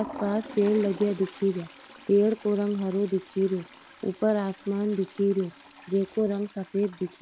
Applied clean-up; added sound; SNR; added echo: none; Toilet flush; 19 dB; none.